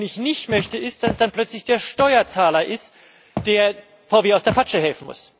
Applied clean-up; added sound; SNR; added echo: none; Walk, footsteps; 15 dB; none.